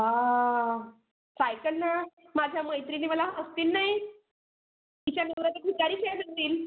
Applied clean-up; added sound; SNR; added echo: none; none; none; none.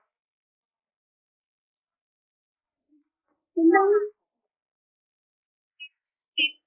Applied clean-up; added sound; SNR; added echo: neural mask model Resemble Enhance denoiser.